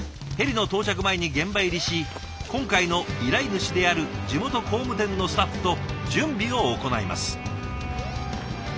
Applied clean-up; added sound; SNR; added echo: none; none; none; none.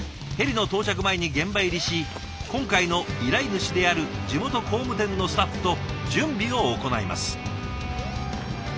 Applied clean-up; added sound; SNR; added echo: none; Guitar; 17 dB; none.